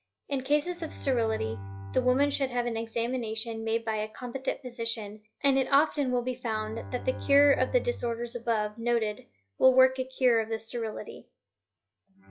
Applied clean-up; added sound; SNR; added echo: classical method log-MMSE.